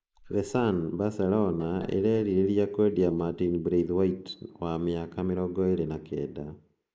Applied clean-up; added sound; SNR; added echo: neural mask model Resemble Enhance denoiser.